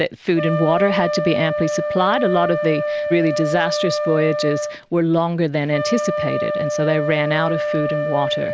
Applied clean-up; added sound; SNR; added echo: none; Wind instrument, woodwind instrument; 2 dB; none.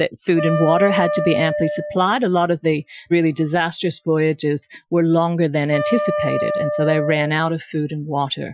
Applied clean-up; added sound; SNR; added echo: classical method Wiener filter.